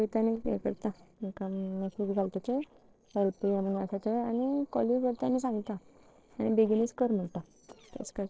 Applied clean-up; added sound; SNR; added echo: neural separator model SepFormer DNS4.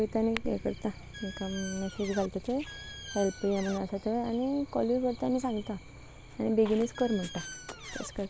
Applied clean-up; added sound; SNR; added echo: none; Squeak; 13 dB; none.